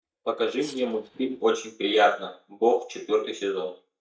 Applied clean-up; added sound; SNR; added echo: neural mask model DeepFilterNet 3.